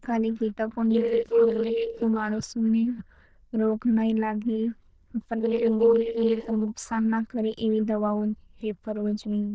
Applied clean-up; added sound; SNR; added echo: neural diffusion model UNIVERSE++.